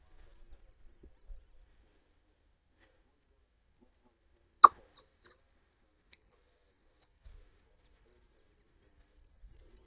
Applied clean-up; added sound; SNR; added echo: neural mask model DeepFilterNet 3.